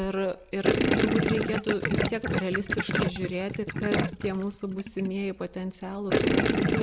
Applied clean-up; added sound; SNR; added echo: none; Gurgling; -3 dB; none.